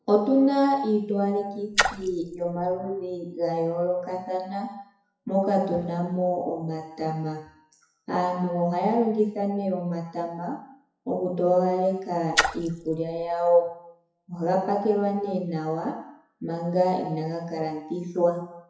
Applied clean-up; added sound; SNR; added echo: classical method WPE with log-MMSE.